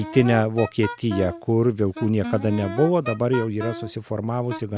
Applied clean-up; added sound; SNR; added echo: none; Wind instrument, woodwind instrument; 12 dB; none.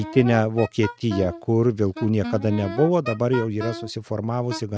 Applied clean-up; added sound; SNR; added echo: neural mask model RNNoise.